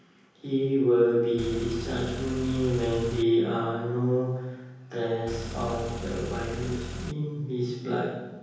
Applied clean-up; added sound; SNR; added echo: none; Car; 8 dB; reverberation time 1.3 s.